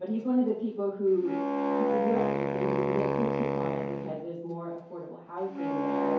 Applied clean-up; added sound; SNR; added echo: none; Wind instrument, woodwind instrument; -1 dB; reverberation time 2.4 s.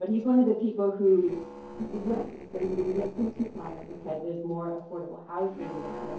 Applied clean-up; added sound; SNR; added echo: neural separator model SepFormer DNS4.